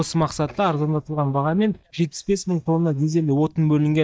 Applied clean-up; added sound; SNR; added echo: neural mask model DeepFilterNet 3.